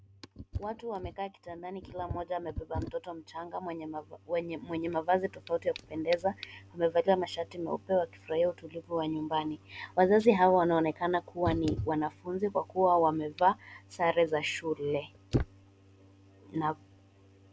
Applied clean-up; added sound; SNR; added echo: none; none; none; none.